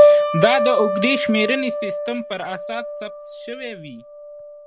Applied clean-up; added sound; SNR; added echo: none; Piano; -3 dB; none.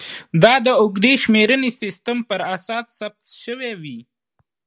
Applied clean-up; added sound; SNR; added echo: none; none; none; none.